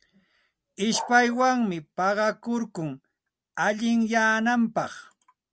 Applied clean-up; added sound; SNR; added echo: none; none; none; none.